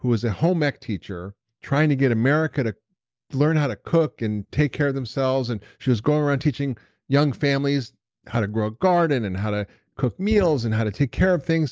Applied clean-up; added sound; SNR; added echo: none; none; none; none.